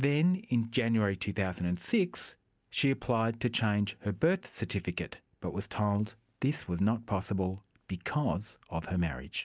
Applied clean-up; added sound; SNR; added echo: none; none; none; none.